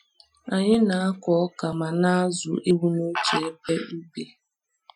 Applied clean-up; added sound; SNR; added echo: classical method Wiener filter.